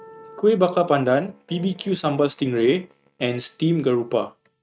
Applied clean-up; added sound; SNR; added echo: neural mask model RNNoise.